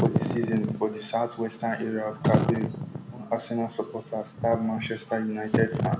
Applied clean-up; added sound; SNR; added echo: none; Wind / Fire; 1 dB; none.